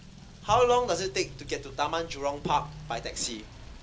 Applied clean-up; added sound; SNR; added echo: none; Motor vehicle (road) / Rain; 14 dB; reverberation time 0.2 s.